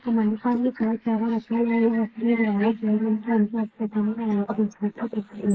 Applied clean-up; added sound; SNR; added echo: neural mask model Resemble Enhance denoiser.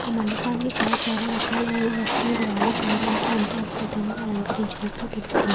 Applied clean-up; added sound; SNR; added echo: none; Walk, footsteps; -1 dB; none.